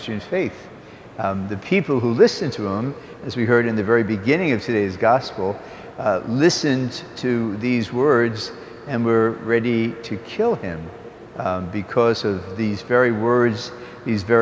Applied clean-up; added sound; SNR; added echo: none; none; none; none.